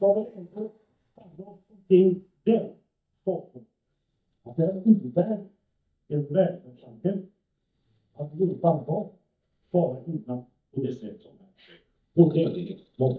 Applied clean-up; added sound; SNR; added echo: neural mask model DeepFilterNet 3.